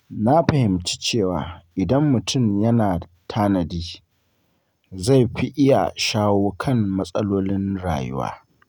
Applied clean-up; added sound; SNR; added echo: none; none; none; none.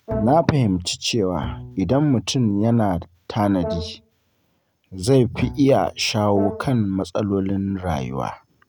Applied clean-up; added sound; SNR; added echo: none; Bowed string instrument + Brass instrument; 14 dB; none.